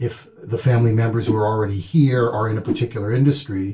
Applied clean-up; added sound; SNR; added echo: none; Whoosh, swoosh, swish; 12 dB; reverberation time 0.2 s.